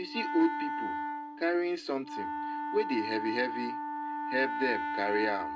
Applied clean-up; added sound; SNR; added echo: none; Wind instrument, woodwind instrument; 3 dB; reverberation time 0.2 s.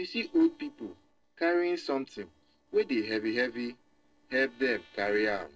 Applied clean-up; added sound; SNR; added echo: neural separator model SepFormer DNS4.